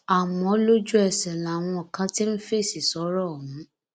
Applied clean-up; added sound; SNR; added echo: none; none; none; none.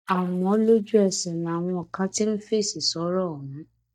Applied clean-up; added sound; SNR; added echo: neural mask model DeepFilterNet 3.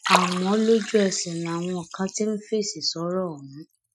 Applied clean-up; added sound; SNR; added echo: classical method Wiener filter.